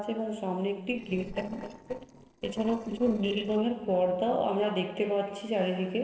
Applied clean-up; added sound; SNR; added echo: neural separator model SepFormer DNS4.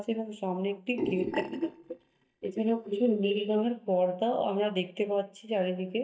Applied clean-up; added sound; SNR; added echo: neural mask model DeepFilterNet 3.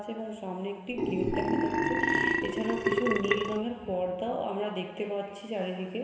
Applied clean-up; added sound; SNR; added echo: none; Burping, eructation; -5 dB; reverberation time 2.2 s.